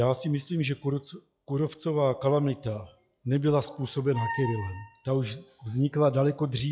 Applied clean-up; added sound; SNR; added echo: classical method log-MMSE.